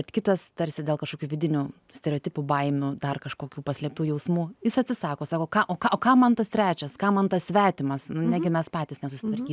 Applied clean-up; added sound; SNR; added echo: none; none; none; none.